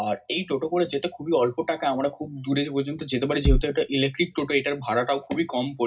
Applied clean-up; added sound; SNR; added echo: none; Bass drum; -3 dB; reverberation time 0.4 s.